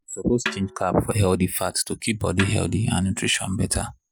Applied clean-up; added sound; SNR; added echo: none; Snare drum; 14 dB; none.